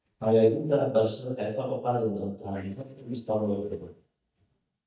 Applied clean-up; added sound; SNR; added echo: neural mask model DeepFilterNet 3.